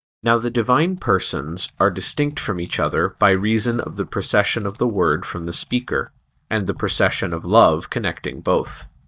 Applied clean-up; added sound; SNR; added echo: neural mask model DeepFilterNet 3.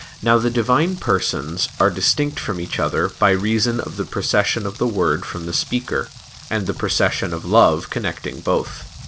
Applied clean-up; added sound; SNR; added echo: none; Rain; 18 dB; none.